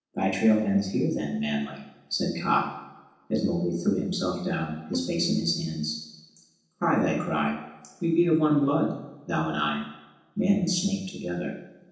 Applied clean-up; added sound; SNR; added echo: neural separator model SepFormer DNS4.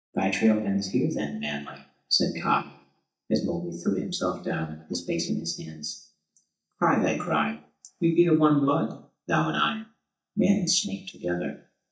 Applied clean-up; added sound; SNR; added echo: neural mask model DeepFilterNet 3.